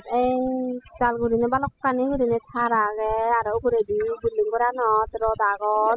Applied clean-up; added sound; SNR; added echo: classical method spectral subtraction.